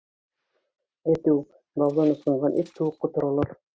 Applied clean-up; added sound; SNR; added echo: neural mask model RNNoise.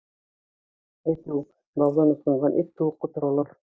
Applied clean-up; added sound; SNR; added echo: neural mask model DeepFilterNet 3.